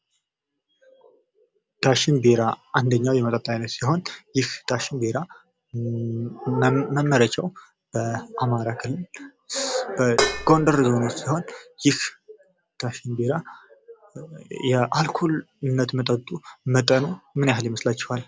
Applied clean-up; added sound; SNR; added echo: none; Dishes, pots, and pans; 1 dB; none.